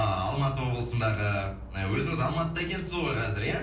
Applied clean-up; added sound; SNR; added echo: none; Dog; 12 dB; reverberation time 0.6 s.